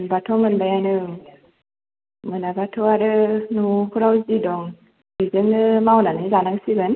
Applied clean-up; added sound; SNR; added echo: none; none; none; none.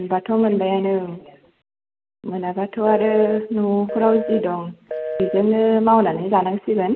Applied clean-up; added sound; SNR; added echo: none; Telephone; 9 dB; none.